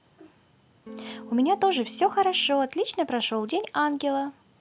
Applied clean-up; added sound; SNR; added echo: none; Electric guitar / Strum; 16 dB; none.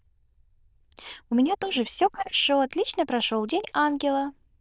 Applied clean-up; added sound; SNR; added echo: neural diffusion model UNIVERSE++.